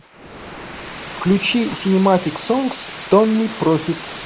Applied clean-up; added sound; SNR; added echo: neural mask model Resemble Enhance denoiser.